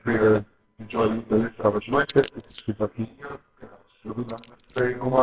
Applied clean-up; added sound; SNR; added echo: neural separator model SepFormer WHAMR!.